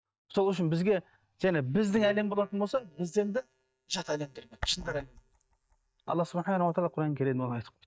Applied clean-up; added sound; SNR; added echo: neural mask model DeepFilterNet 3.